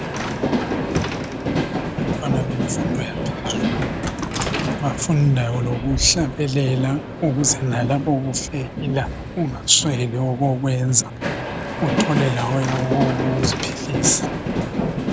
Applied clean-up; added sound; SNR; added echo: none; Train; 2 dB; none.